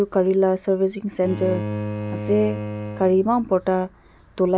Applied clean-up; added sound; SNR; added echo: none; Bowed string instrument; 9 dB; none.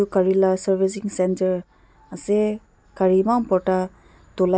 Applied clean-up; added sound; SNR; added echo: none; none; none; none.